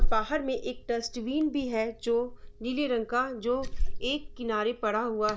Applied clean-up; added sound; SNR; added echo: none; Liquid; 1 dB; none.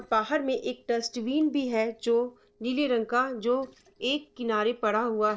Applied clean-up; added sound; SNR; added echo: neural separator model SepFormer DNS4.